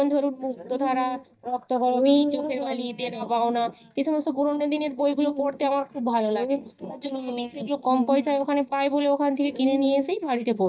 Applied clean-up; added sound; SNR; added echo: neural mask model DeepFilterNet 3.